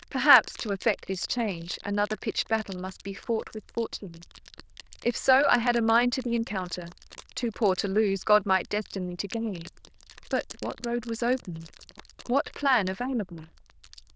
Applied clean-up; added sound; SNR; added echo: neural diffusion model UNIVERSE++.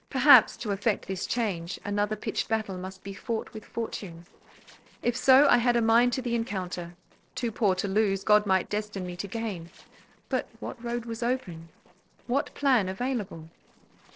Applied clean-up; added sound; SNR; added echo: neural separator model SepFormer DNS4.